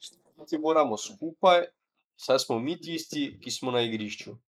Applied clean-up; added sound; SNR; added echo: neural mask model Resemble Enhance denoiser.